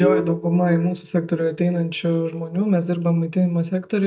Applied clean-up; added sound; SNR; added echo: neural mask model DeepFilterNet 3.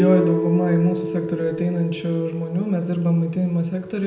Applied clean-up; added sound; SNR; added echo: none; Guitar; 6 dB; reverberation time 0.8 s.